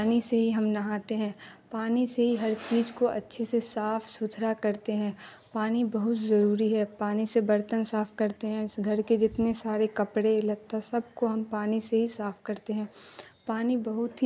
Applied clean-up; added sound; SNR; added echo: none; none; none; none.